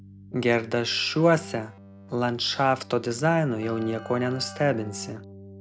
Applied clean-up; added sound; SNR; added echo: none; Keyboard (musical); 17 dB; none.